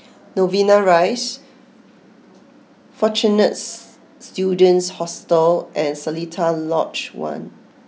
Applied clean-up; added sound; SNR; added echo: none; none; none; none.